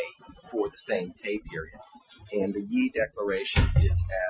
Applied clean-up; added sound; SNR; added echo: classical method Wiener filter.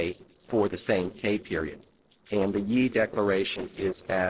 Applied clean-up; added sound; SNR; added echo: neural separator model SepFormer DNS4.